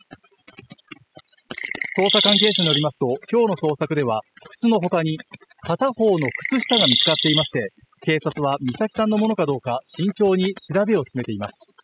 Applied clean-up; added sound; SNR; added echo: classical method spectral subtraction.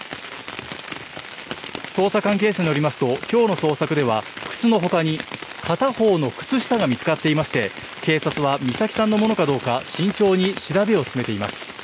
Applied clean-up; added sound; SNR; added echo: none; none; none; none.